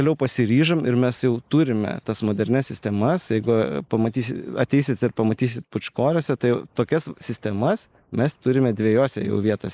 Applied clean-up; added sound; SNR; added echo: neural mask model Resemble Enhance denoiser.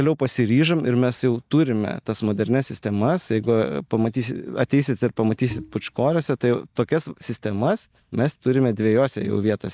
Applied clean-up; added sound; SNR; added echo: neural mask model DeepFilterNet 3.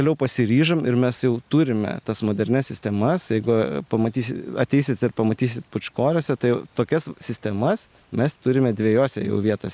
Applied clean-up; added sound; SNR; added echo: none; none; none; none.